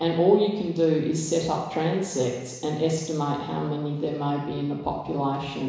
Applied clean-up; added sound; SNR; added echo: none; none; none; reverberation time 1.0 s.